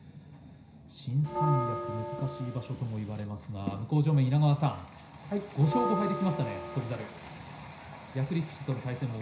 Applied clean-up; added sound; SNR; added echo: none; Bell; 5 dB; reverberation time 0.5 s.